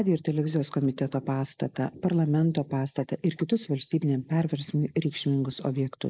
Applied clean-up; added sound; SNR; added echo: neural mask model Resemble Enhance denoiser.